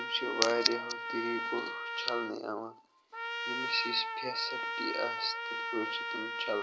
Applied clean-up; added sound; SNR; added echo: none; Trumpet; 2 dB; none.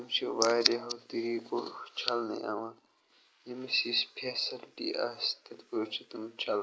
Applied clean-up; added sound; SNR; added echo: neural mask model Resemble Enhance denoiser.